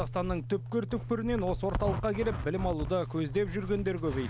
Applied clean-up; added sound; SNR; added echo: none; Zipper (clothing); 5 dB; none.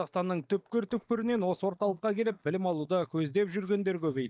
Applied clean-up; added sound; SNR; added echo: neural mask model DeepFilterNet 3.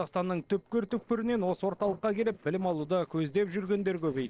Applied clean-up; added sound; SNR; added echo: neural separator model SepFormer DNS4.